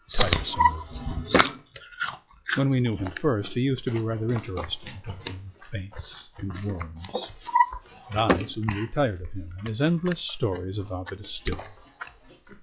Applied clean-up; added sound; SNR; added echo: classical method log-MMSE.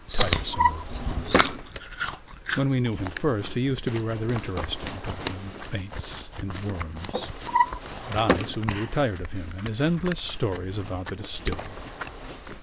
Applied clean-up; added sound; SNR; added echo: none; Drawer open or close + Chewing, mastication; 1 dB; none.